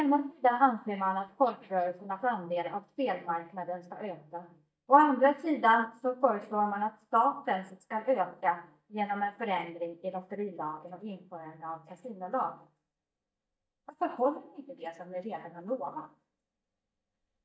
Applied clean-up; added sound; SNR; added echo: neural mask model DeepFilterNet 3.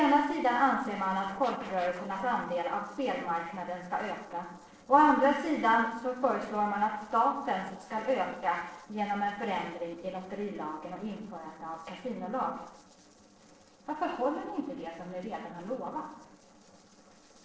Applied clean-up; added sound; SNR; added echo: neural separator model SepFormer DNS4.